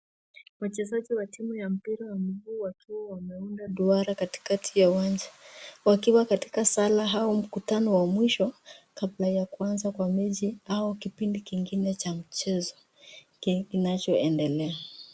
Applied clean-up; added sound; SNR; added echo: none; none; none; none.